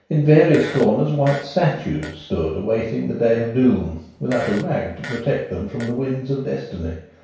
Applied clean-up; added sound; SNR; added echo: none; Fart; 17 dB; reverberation time 0.6 s.